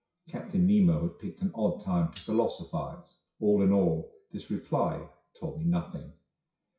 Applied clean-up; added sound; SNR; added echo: classical method WPE with log-MMSE.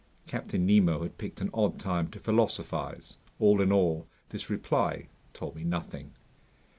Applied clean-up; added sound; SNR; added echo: none; none; none; none.